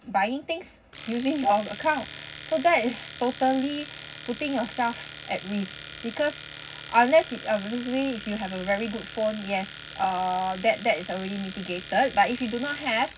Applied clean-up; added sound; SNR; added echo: none; Domestic sounds, home sounds; 13 dB; reverberation time 0.4 s.